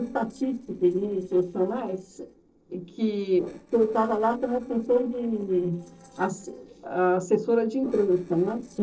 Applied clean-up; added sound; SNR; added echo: neural separator model SepFormer DNS4.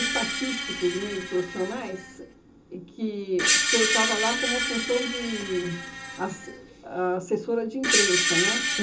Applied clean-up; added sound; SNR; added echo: none; Screech; -1 dB; reverberation time 0.2 s.